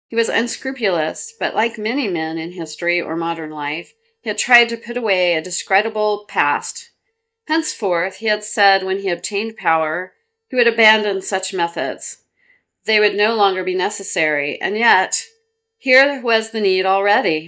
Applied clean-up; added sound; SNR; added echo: neural mask model DeepFilterNet 3.